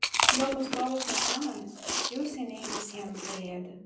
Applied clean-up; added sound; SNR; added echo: none; Chewing, mastication; -3 dB; reverberation time 0.6 s.